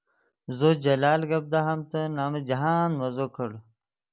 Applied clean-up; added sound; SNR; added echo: none; none; none; none.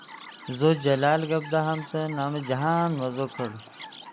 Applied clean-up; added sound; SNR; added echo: none; Chirp, tweet; 17 dB; none.